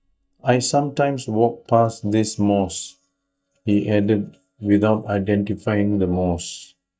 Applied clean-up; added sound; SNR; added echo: neural mask model DeepFilterNet 3.